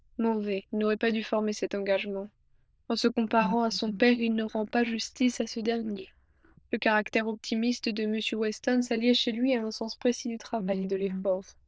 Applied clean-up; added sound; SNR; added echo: neural diffusion model UNIVERSE++.